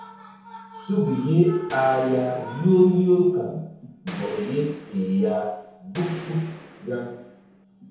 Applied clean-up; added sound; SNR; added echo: none; Gunshot, gunfire; 18 dB; reverberation time 0.9 s.